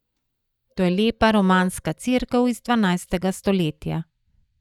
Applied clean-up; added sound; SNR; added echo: neural mask model DeepFilterNet 3.